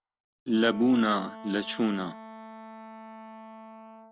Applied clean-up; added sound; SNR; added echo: none; Wind instrument, woodwind instrument; 15 dB; none.